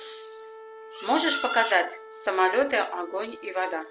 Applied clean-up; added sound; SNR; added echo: none; Wind instrument, woodwind instrument; 17 dB; none.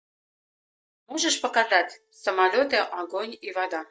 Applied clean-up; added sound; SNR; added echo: neural mask model DeepFilterNet 3.